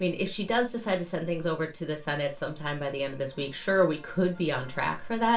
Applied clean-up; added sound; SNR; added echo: none; none; none; reverberation time 0.3 s.